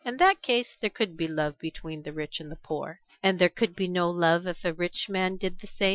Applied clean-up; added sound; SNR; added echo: classical method Wiener filter.